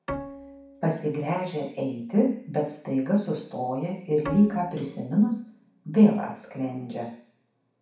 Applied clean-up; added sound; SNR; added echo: none; Bowed string instrument; 16 dB; reverberation time 0.6 s.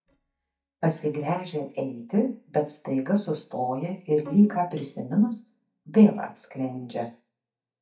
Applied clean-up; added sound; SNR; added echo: neural mask model DeepFilterNet 3.